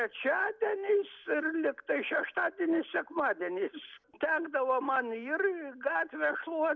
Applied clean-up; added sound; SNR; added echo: none; none; none; none.